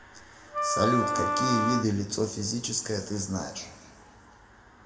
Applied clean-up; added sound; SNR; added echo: none; Wind instrument, woodwind instrument; -2 dB; reverberation time 1.3 s.